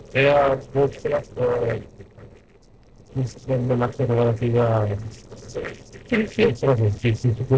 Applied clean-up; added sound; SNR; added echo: neural separator model SepFormer DNS4.